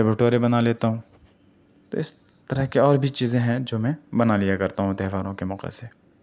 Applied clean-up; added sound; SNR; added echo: none; none; none; none.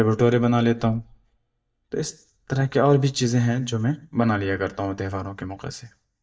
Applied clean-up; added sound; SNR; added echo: neural mask model DeepFilterNet 3.